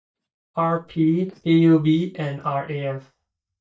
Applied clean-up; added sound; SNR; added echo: neural mask model DeepFilterNet 3.